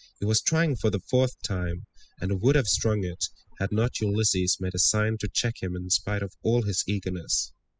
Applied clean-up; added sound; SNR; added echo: classical method spectral subtraction.